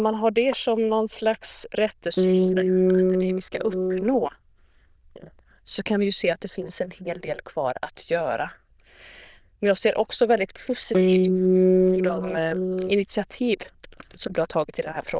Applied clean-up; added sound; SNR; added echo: neural diffusion model UNIVERSE++.